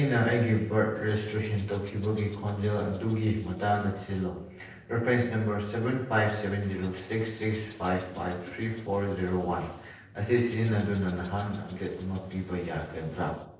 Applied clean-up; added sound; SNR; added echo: neural separator model SepFormer DNS4.